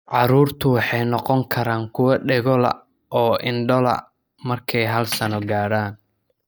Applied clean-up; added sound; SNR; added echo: neural mask model DeepFilterNet 3.